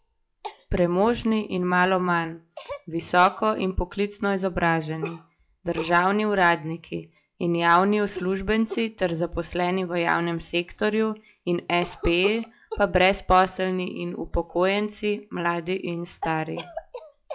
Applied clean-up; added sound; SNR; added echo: classical method log-MMSE.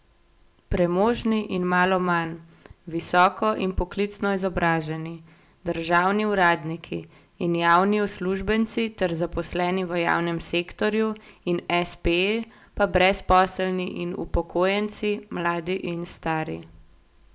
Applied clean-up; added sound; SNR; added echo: none; none; none; none.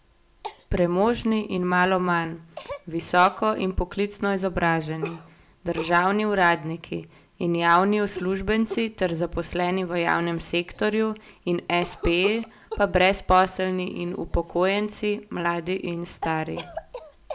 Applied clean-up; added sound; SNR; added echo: none; Cough; 17 dB; none.